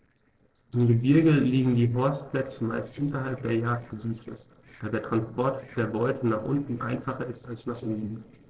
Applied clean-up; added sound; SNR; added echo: neural separator model SepFormer DNS4.